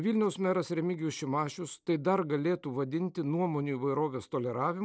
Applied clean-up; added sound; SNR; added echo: none; none; none; none.